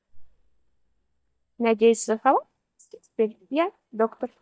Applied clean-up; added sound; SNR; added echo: neural mask model DeepFilterNet 3.